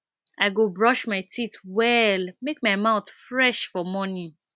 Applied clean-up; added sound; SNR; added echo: none; none; none; none.